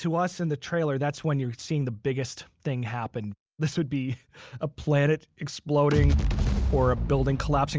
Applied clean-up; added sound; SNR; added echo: none; none; none; none.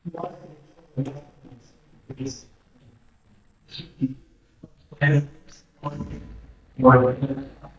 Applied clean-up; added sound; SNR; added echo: neural mask model DeepFilterNet 3.